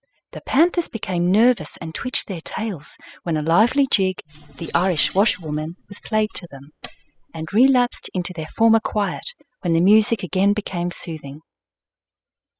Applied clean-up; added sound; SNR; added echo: classical method spectral subtraction.